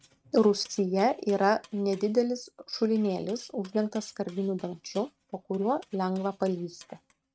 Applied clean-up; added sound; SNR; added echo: neural mask model RNNoise.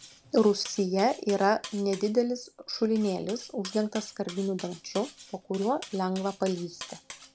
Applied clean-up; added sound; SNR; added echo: none; Cutlery, silverware; 18 dB; none.